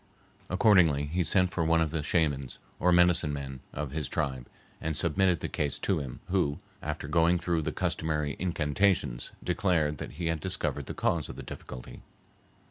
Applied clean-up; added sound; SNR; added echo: none; none; none; none.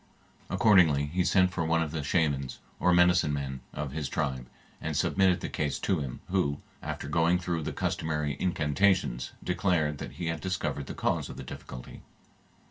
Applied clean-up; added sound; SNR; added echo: none; none; none; reverberation time 0.1 s.